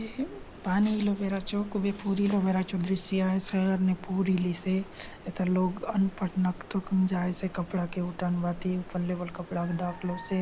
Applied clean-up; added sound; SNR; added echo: none; Stream; 16 dB; none.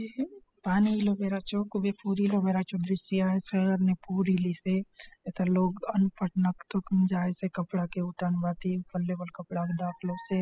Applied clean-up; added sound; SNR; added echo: classical method spectral subtraction.